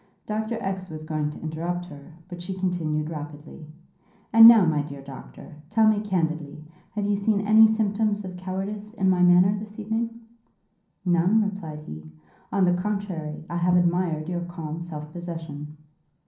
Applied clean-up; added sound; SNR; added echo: none; none; none; reverberation time 0.6 s.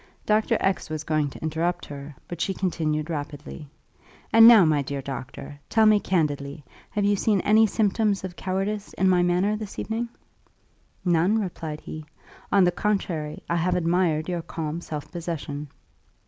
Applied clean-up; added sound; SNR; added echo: none; none; none; none.